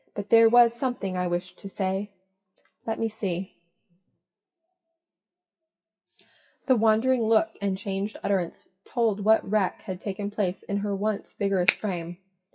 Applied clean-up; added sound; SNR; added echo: classical method WPE with log-MMSE.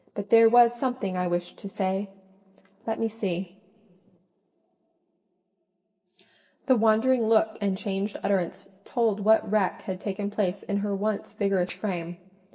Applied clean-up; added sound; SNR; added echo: neural separator model SepFormer DNS4.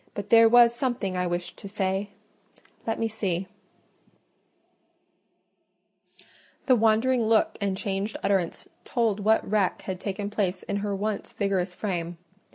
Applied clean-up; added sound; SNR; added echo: none; none; none; none.